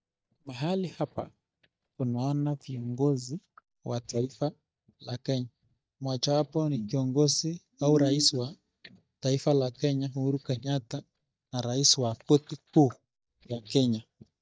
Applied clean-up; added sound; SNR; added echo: neural mask model DeepFilterNet 3.